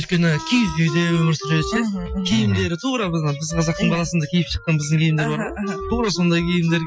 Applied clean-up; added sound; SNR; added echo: classical method Wiener filter.